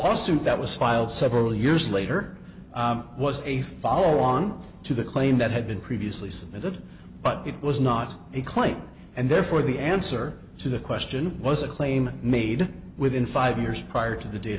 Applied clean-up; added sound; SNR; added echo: none; none; none; none.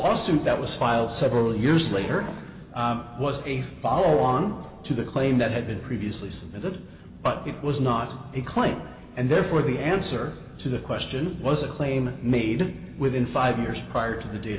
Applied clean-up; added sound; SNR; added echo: none; Wood; 15 dB; reverberation time 1.7 s.